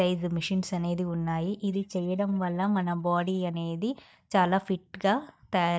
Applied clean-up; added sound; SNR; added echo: neural mask model DeepFilterNet 3.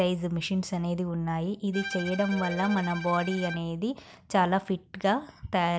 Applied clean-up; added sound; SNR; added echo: none; Bowed string instrument + Telephone; 11 dB; none.